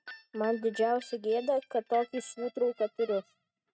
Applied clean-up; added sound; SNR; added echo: neural mask model RNNoise.